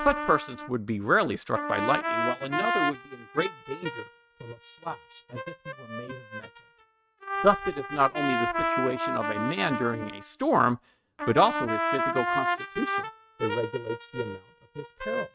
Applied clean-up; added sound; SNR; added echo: neural mask model RNNoise.